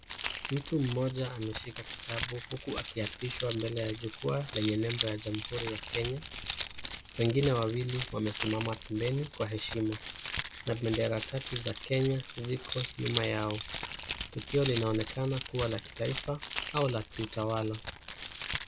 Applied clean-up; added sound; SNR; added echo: none; Keys jangling; 1 dB; none.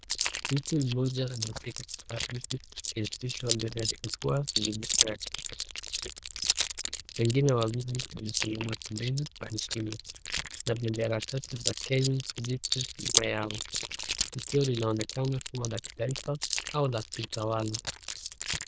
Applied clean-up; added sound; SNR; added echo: neural diffusion model UNIVERSE++.